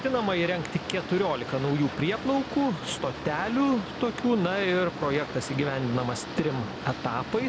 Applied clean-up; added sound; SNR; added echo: none; Boat, Water vehicle; 9 dB; none.